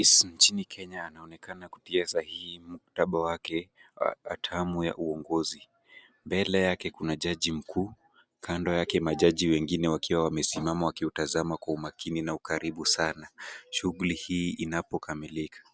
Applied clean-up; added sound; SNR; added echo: none; none; none; none.